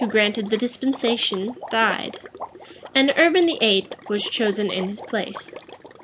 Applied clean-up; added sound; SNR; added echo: none; Water / Liquid; 15 dB; none.